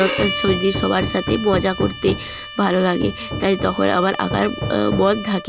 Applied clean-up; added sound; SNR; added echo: none; Hammer + Bowed string instrument; 7 dB; none.